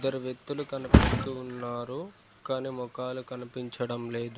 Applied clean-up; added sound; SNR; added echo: none; Thump, thud; -4 dB; none.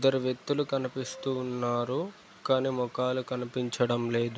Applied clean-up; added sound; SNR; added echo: none; none; none; none.